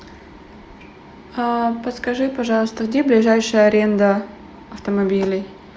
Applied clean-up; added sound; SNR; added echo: none; none; none; none.